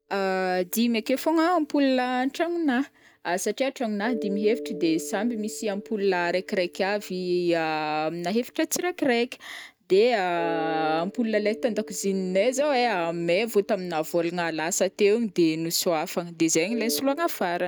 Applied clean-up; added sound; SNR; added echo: neural mask model DeepFilterNet 3.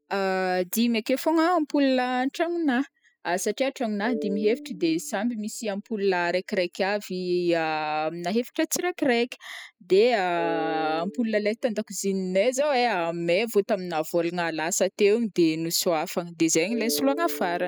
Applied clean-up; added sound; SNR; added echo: classical method spectral subtraction.